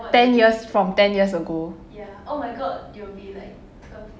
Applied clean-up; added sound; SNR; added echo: none; none; none; none.